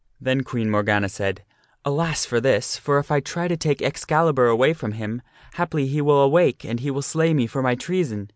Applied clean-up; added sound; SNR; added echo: none; none; none; none.